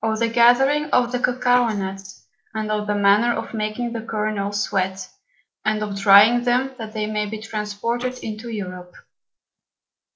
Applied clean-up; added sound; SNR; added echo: neural separator model SepFormer DNS4.